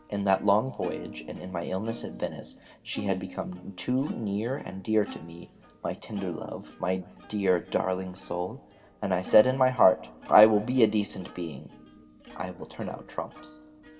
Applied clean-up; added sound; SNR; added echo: none; Plucked string instrument; 18 dB; reverberation time 2.7 s.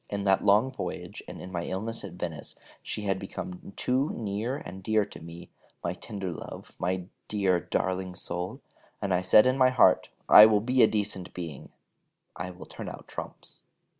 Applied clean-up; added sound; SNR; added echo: none; none; none; none.